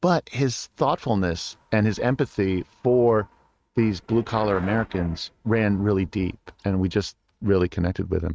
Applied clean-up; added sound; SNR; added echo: neural mask model RNNoise.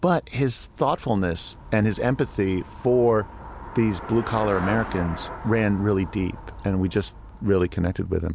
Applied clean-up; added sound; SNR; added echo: none; Traffic noise, roadway noise / Bicycle; 14 dB; none.